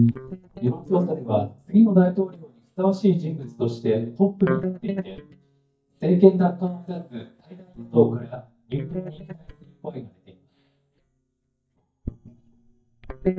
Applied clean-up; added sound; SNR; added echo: neural mask model DeepFilterNet 3.